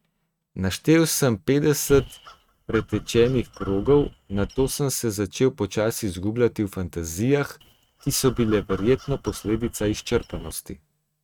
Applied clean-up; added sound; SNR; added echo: neural mask model RNNoise.